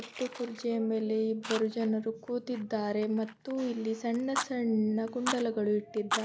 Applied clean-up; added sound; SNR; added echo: none; Fire; 10 dB; none.